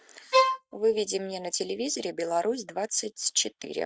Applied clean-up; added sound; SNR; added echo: neural mask model RNNoise.